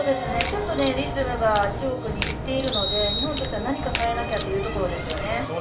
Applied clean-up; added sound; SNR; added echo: none; Crack; 6 dB; reverberation time 0.6 s.